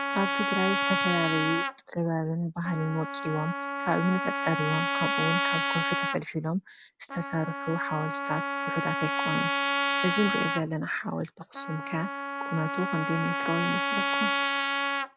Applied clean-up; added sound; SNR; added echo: none; Trumpet; 0 dB; none.